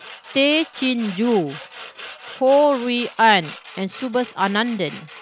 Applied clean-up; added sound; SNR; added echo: none; Sawing; 13 dB; none.